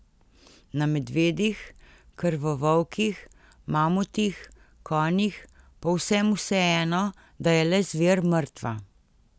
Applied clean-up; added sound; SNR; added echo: none; none; none; none.